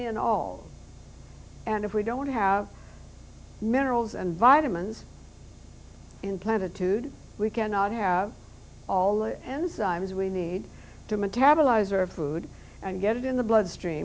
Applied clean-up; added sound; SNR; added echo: none; none; none; none.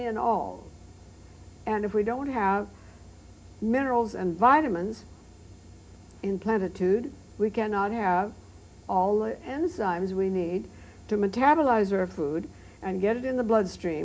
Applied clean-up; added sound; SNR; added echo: none; none; none; reverberation time 0.3 s.